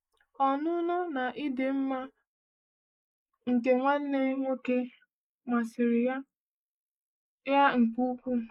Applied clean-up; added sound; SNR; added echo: neural mask model Resemble Enhance denoiser.